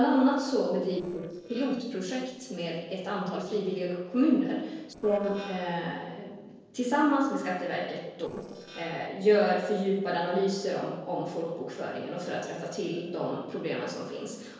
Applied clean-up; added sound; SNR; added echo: neural separator model SepFormer DNS4.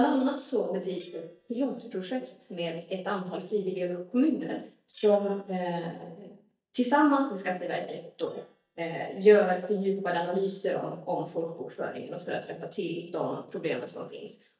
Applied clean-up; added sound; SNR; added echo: neural mask model DeepFilterNet 3.